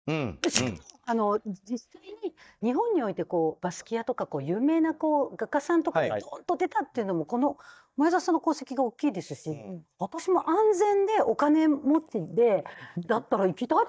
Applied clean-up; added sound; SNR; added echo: neural mask model DeepFilterNet 3.